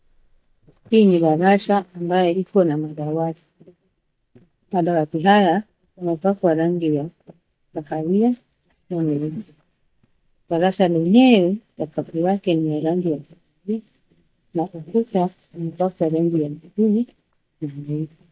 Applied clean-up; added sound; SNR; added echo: neural mask model DeepFilterNet 3.